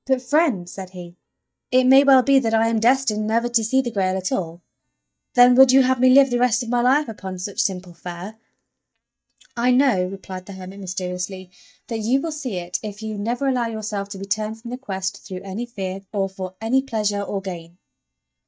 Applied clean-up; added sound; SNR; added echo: neural mask model DeepFilterNet 3.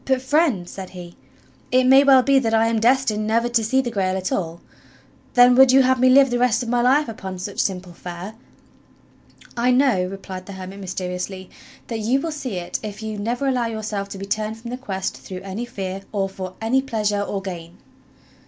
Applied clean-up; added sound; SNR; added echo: none; none; none; none.